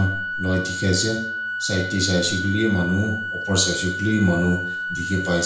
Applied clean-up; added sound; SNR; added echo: none; Organ; 5 dB; reverberation time 0.5 s.